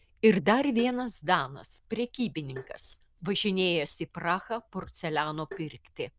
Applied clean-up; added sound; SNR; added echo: neural diffusion model UNIVERSE++.